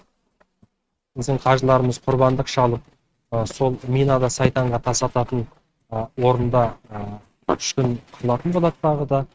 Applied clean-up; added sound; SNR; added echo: neural mask model RNNoise.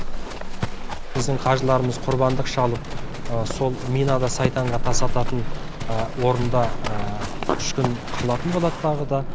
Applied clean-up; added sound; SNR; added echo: none; Livestock, farm animals, working animals; 1 dB; none.